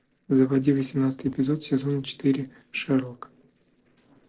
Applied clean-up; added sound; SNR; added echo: neural separator model SepFormer DNS4.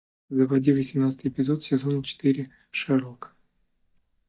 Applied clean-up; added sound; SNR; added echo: neural mask model DeepFilterNet 3.